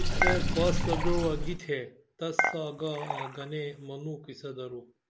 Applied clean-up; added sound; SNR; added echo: none; Sink (filling or washing) / Water + Dishes, pots, and pans / Chink, clink; -2 dB; none.